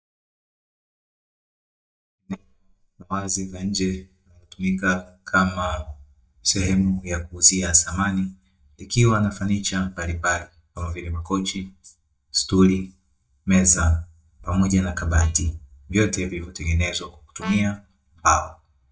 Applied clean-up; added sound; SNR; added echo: neural mask model DeepFilterNet 3.